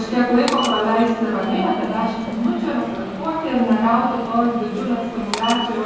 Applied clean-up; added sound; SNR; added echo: none; Walk, footsteps / Subway, metro, underground; 12 dB; reverberation time 1.3 s.